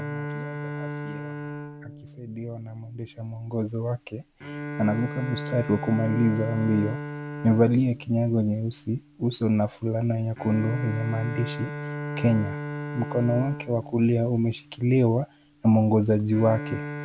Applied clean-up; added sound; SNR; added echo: none; Bowed string instrument; 10 dB; none.